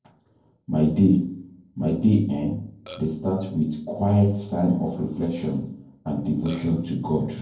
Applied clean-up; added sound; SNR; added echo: neural separator model SepFormer DNS4.